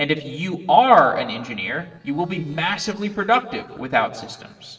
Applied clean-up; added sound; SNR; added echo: neural separator model SepFormer DNS4.